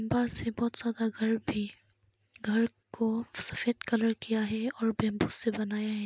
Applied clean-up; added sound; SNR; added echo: none; none; none; none.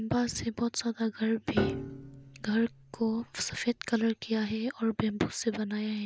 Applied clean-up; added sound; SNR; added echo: none; Piano; 8 dB; none.